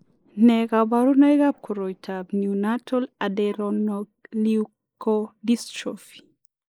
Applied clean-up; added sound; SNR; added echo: neural mask model Resemble Enhance denoiser.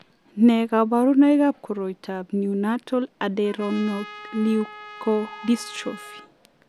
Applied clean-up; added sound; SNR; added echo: none; Trumpet; 18 dB; none.